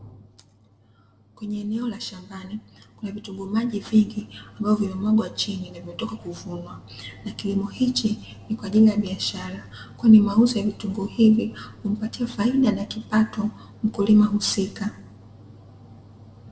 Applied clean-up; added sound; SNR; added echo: none; none; none; reverberation time 0.5 s.